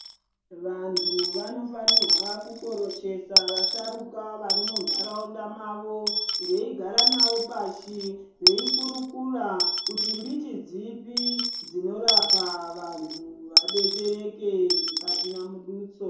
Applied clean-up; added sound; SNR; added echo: none; Coin (dropping) / Dishes, pots, and pans; -4 dB; reverberation time 2.6 s.